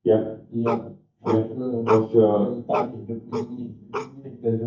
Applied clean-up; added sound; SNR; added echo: neural mask model DeepFilterNet 3.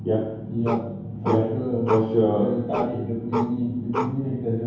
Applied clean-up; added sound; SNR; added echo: none; Bark; 8 dB; reverberation time 0.9 s.